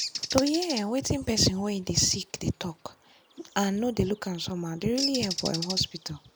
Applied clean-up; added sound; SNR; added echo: none; Bird; 10 dB; none.